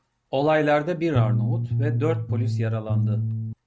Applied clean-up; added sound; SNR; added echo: none; Bass guitar; -2 dB; none.